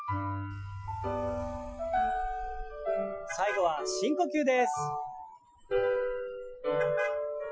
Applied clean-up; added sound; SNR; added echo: classical method Wiener filter.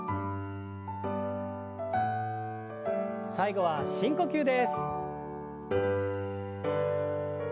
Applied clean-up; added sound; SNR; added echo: none; none; none; none.